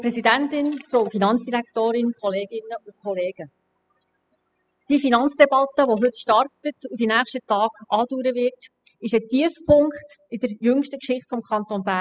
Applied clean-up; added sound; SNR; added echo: classical method spectral subtraction.